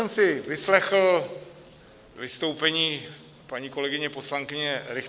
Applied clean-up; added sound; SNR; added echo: none; none; none; none.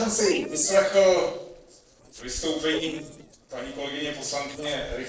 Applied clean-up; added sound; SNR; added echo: neural separator model SepFormer DNS4.